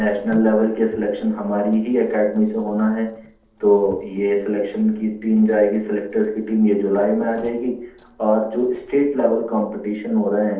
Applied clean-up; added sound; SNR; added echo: neural separator model SepFormer DNS4.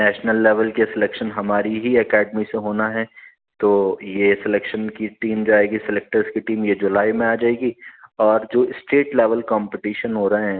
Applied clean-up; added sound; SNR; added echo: none; none; none; none.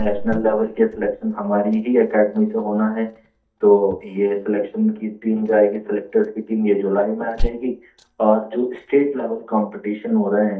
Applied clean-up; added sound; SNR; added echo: neural mask model DeepFilterNet 3.